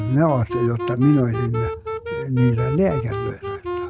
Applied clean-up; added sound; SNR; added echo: neural mask model RNNoise.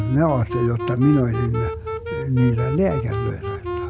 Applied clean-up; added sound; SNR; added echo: none; Wind instrument, woodwind instrument; 8 dB; none.